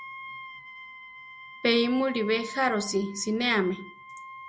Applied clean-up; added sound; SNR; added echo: none; Wind instrument, woodwind instrument; 14 dB; none.